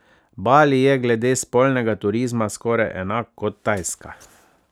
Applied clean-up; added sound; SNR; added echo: none; none; none; none.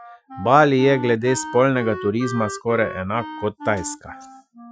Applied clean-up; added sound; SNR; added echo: classical method Wiener filter.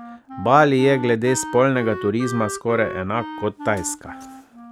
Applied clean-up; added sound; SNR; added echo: none; Wind instrument, woodwind instrument; 12 dB; none.